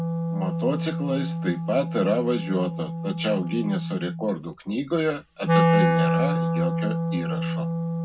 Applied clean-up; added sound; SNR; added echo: none; Wind instrument, woodwind instrument; -2 dB; reverberation time 0.3 s.